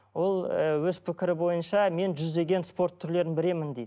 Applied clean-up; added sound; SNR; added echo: none; none; none; none.